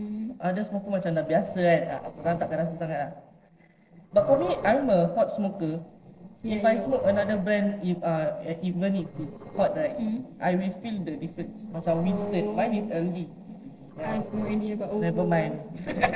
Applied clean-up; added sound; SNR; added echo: neural separator model SepFormer DNS4.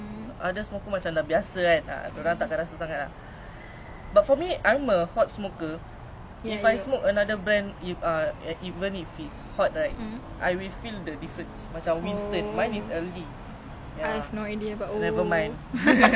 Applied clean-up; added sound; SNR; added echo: none; none; none; none.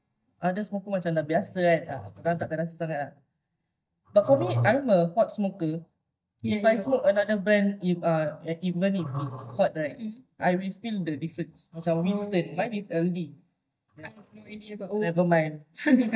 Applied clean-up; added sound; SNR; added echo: neural mask model DeepFilterNet 3.